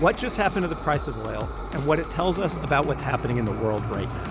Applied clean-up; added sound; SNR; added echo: none; Fire; 12 dB; none.